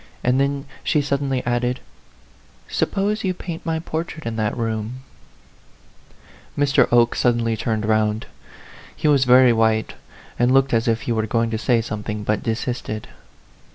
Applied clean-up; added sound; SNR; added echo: none; none; none; none.